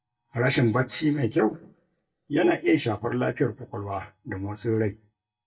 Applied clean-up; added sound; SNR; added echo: neural mask model DeepFilterNet 3.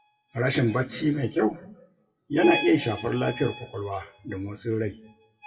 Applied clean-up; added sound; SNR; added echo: classical method WPE with log-MMSE.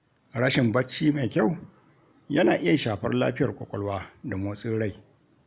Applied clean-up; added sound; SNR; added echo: none; none; none; none.